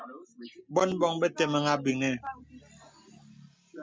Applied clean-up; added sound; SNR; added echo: none; none; none; none.